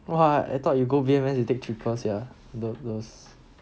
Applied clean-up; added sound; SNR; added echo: none; none; none; none.